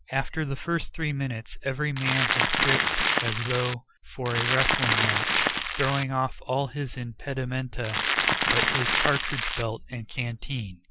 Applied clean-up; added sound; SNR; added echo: none; Crackle; -4 dB; none.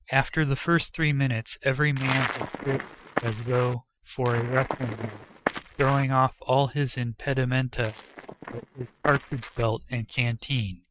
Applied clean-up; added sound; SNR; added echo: neural mask model RNNoise.